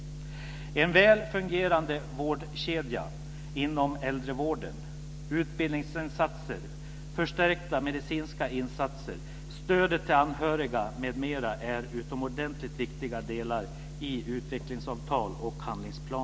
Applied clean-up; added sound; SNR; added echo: none; none; none; none.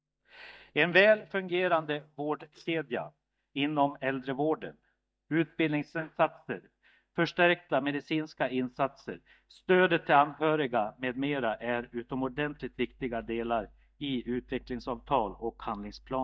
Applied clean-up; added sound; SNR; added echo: neural mask model DeepFilterNet 3.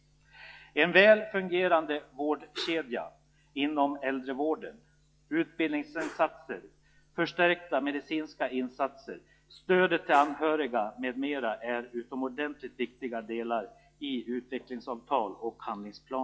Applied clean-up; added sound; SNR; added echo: classical method log-MMSE.